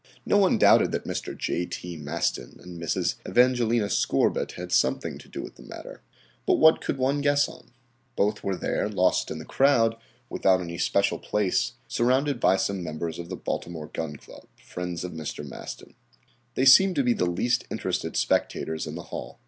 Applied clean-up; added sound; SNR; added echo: none; none; none; none.